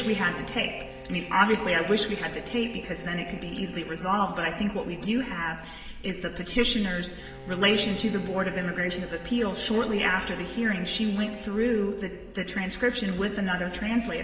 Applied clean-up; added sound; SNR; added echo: none; Bowed string instrument; 18 dB; reverberation time 3.0 s.